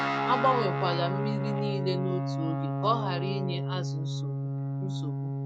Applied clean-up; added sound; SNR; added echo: none; Guitar; -2 dB; none.